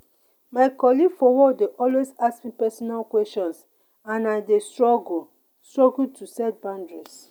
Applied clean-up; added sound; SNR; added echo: none; none; none; none.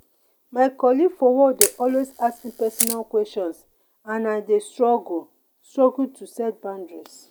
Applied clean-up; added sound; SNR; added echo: none; Camera; 6 dB; none.